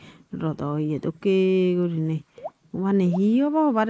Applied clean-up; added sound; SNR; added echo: neural mask model Resemble Enhance denoiser.